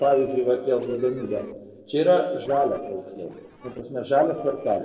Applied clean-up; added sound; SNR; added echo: neural separator model SepFormer DNS4.